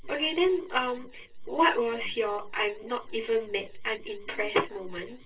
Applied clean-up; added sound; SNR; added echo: neural separator model SepFormer DNS4.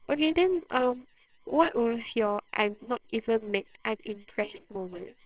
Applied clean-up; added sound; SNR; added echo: neural separator model SepFormer WHAMR!.